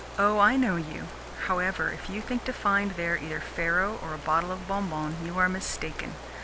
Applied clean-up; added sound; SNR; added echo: none; Stream; 14 dB; none.